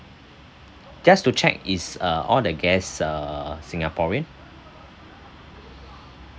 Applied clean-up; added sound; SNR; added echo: none; none; none; none.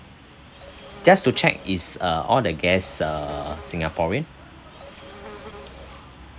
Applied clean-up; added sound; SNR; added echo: none; Insect; 18 dB; none.